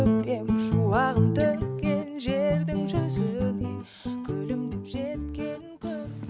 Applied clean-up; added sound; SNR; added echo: none; none; none; none.